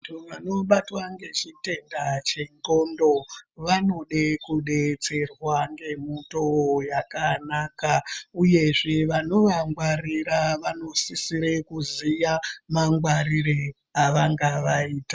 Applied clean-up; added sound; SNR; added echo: none; none; none; none.